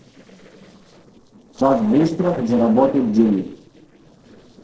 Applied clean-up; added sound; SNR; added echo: neural separator model SepFormer DNS4.